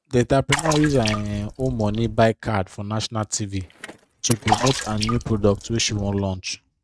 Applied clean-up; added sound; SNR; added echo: neural mask model RNNoise.